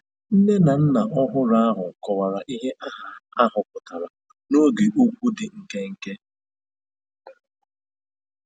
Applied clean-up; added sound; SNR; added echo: none; none; none; none.